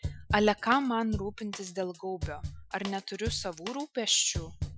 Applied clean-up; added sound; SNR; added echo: classical method Wiener filter.